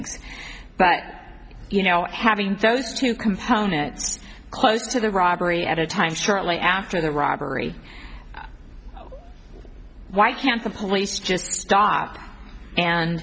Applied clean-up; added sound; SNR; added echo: none; none; none; none.